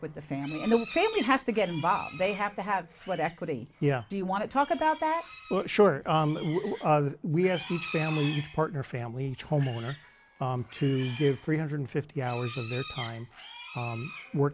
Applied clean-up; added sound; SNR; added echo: none; Livestock, farm animals, working animals; 15 dB; none.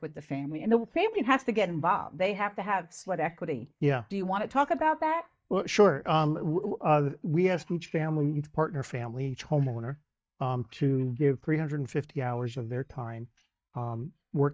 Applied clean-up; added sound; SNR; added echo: neural mask model DeepFilterNet 3.